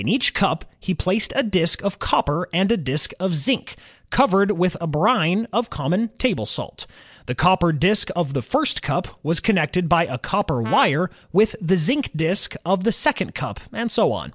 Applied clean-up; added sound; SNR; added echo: none; Brass instrument; 16 dB; none.